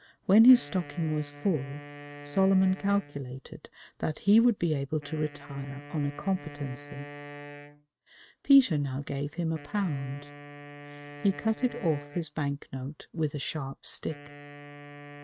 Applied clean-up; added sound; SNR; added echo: neural mask model RNNoise.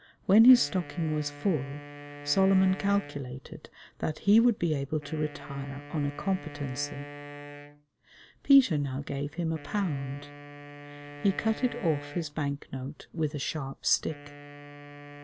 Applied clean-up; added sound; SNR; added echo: none; Wind instrument, woodwind instrument; 16 dB; none.